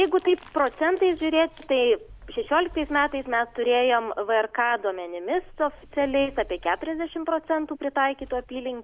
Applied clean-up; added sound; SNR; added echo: none; none; none; none.